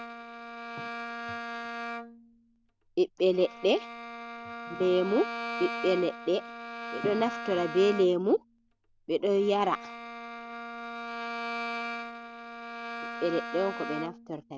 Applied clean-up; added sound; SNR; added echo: none; Bowed string instrument; 8 dB; none.